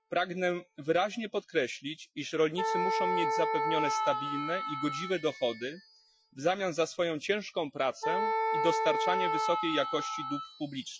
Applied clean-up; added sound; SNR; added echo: classical method Wiener filter.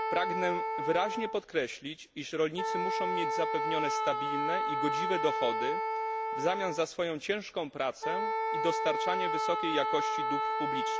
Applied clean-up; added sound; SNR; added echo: none; Wind instrument, woodwind instrument; -1 dB; none.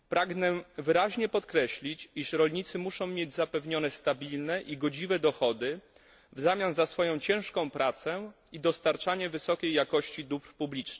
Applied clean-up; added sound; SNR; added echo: none; none; none; none.